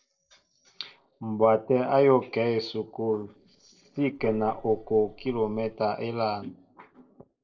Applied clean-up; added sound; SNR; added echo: neural separator model SepFormer DNS4.